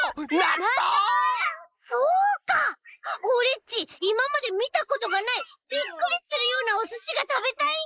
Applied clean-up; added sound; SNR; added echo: neural mask model Resemble Enhance denoiser.